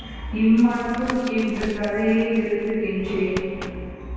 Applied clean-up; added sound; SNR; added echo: none; Tap; 15 dB; reverberation time 2.0 s.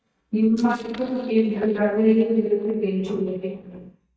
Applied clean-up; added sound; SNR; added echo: neural mask model DeepFilterNet 3.